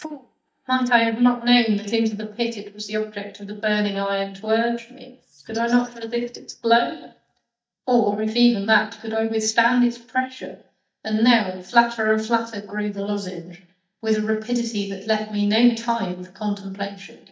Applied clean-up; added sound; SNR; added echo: neural mask model DeepFilterNet 3.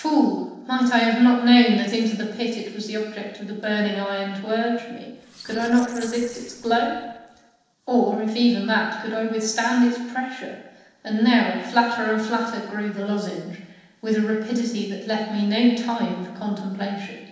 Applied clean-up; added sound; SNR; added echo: neural separator model SepFormer DNS4.